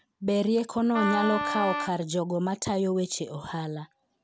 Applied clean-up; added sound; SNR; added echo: none; Wind instrument, woodwind instrument; 3 dB; none.